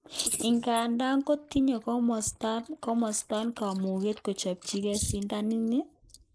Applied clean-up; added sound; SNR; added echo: neural mask model Resemble Enhance denoiser.